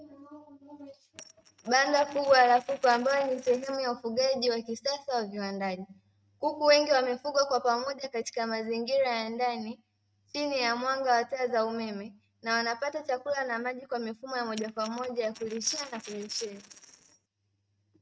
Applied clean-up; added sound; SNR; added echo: neural mask model RNNoise.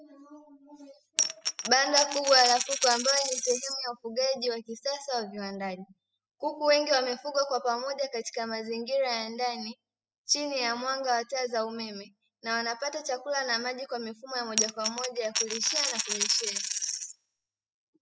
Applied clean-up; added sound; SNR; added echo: classical method spectral subtraction.